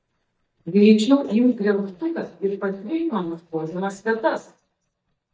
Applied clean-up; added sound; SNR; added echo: neural mask model DeepFilterNet 3.